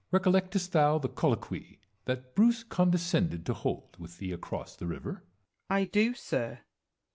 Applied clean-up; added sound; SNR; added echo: none; none; none; none.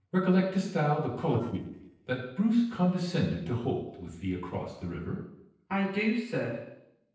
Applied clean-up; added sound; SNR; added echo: neural separator model SepFormer DNS4.